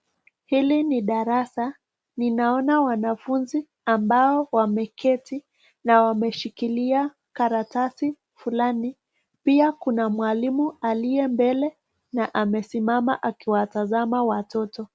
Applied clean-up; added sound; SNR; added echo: none; none; none; none.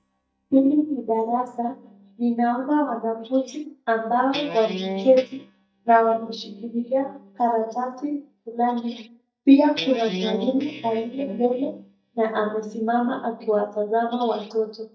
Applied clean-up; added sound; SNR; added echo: neural mask model DeepFilterNet 3.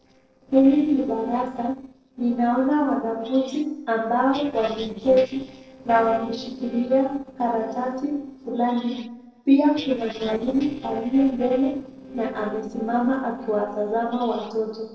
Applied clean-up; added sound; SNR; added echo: neural separator model SepFormer DNS4.